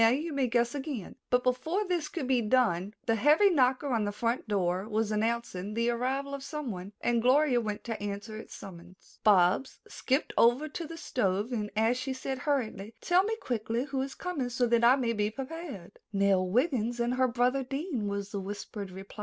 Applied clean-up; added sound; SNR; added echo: none; none; none; none.